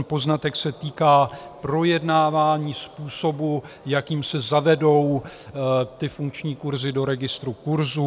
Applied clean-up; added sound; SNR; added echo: none; none; none; none.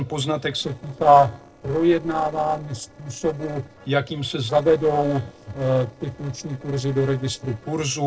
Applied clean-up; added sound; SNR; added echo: neural separator model SepFormer DNS4.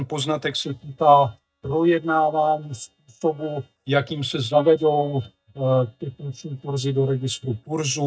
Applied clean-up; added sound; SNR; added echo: neural mask model DeepFilterNet 3.